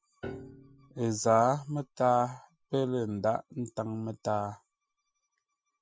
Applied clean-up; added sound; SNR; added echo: classical method Wiener filter.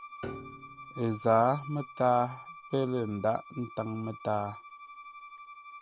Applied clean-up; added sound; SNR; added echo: none; Bowed string instrument + Piano; 15 dB; none.